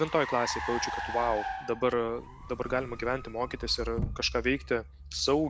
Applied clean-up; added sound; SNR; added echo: none; Car + Sliding door / Slam / Wood; 7 dB; none.